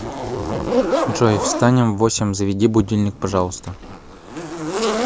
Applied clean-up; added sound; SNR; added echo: none; Zipper (clothing); 4 dB; none.